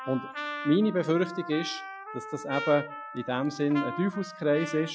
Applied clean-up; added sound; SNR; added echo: classical method Wiener filter.